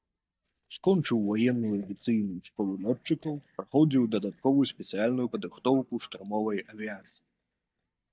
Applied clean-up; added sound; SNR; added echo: neural mask model DeepFilterNet 3.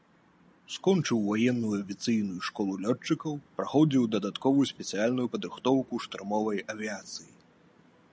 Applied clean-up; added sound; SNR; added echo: none; none; none; none.